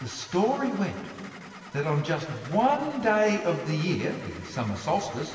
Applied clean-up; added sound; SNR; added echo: none; Engine starting / Car; 18 dB; reverberation time 2.9 s.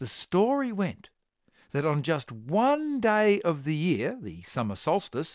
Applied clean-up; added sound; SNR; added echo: none; none; none; none.